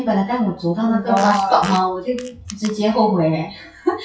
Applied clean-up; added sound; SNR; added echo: classical method WPE with log-MMSE.